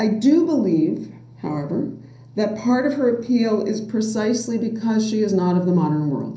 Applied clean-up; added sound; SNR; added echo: none; none; none; reverberation time 0.6 s.